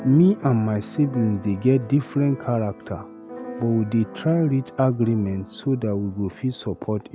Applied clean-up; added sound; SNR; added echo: none; Keyboard (musical); 16 dB; none.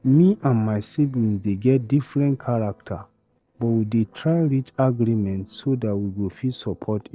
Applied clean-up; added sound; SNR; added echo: neural separator model SepFormer DNS4.